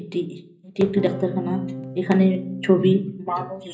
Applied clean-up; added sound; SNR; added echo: none; Electric guitar / Strum; 10 dB; reverberation time 0.5 s.